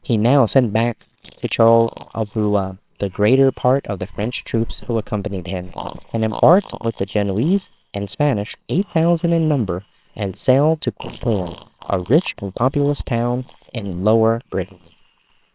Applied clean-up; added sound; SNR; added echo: neural separator model SepFormer WHAMR!.